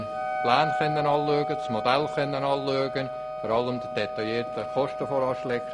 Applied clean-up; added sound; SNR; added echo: none; Wind instrument, woodwind instrument + Wind instrument, woodwind instrument; 4 dB; none.